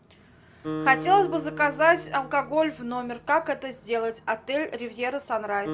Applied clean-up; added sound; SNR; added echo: none; Acoustic guitar; 13 dB; none.